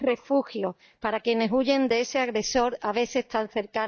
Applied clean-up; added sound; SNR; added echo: neural mask model DeepFilterNet 3.